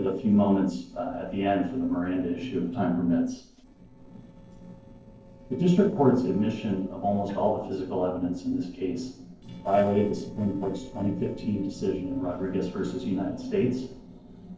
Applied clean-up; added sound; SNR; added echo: neural separator model SepFormer DNS4.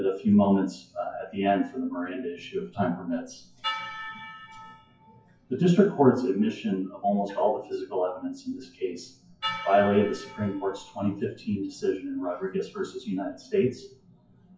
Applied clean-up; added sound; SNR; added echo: classical method WPE with log-MMSE.